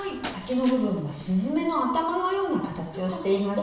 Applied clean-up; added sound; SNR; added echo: none; Slam; 19 dB; reverberation time 0.8 s.